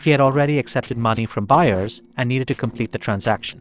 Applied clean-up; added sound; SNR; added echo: neural separator model SepFormer DNS4.